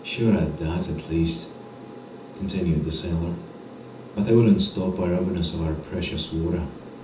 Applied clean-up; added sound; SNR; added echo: none; Aircraft; 16 dB; reverberation time 0.6 s.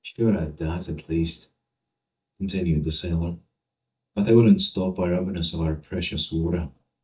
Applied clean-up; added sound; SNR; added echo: neural mask model DeepFilterNet 3.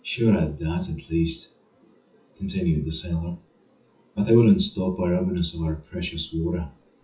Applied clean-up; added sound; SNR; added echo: classical method WPE with log-MMSE.